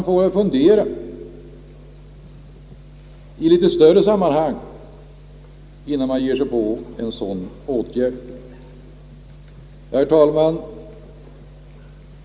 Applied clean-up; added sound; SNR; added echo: none; none; none; none.